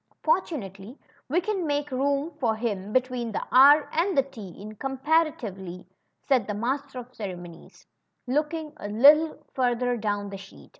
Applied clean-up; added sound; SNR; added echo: none; none; none; none.